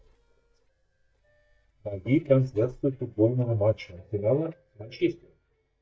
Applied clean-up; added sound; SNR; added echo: neural mask model DeepFilterNet 3.